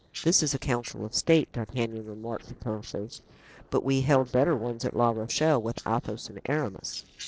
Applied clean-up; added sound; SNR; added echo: neural separator model SepFormer DNS4.